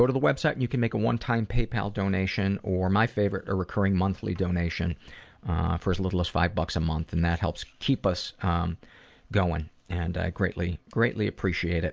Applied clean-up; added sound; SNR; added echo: none; none; none; none.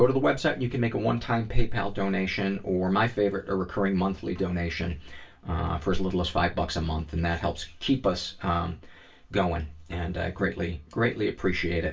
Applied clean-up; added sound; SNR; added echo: none; none; none; reverberation time 0.2 s.